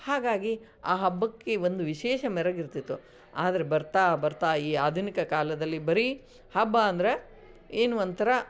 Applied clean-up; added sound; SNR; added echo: none; none; none; none.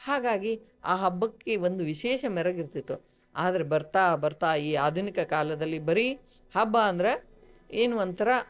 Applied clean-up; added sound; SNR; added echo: neural separator model SepFormer DNS4.